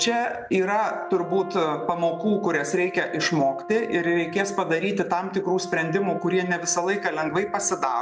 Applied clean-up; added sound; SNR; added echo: none; Brass instrument; 14 dB; none.